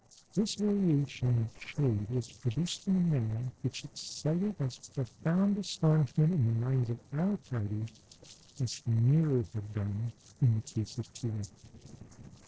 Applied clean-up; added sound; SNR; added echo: neural separator model SepFormer DNS4.